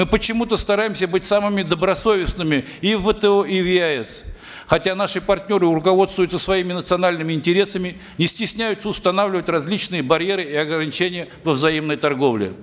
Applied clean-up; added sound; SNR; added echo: none; none; none; none.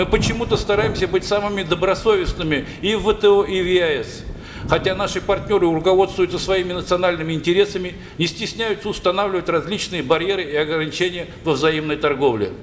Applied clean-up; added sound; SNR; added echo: none; Thunder / Rain; 14 dB; reverberation time 1.0 s.